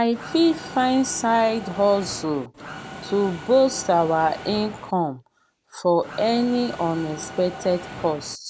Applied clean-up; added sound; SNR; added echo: none; Mechanisms; 14 dB; none.